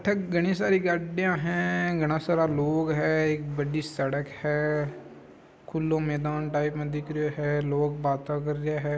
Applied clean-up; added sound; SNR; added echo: none; none; none; none.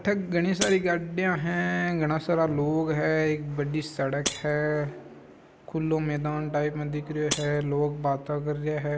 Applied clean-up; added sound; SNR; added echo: none; Shatter; 12 dB; none.